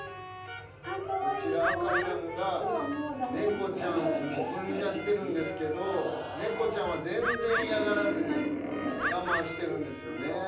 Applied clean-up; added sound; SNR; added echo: none; Bird; 2 dB; reverberation time 0.6 s.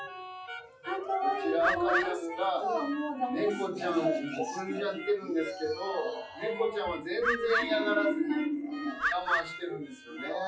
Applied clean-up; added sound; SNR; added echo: classical method WPE with log-MMSE.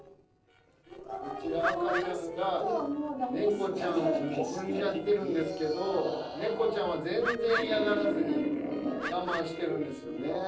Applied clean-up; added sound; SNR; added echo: neural separator model SepFormer DNS4.